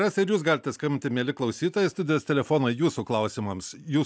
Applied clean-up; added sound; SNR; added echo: none; none; none; none.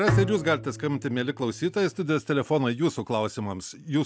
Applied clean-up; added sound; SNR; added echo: none; Bowed string instrument; 7 dB; none.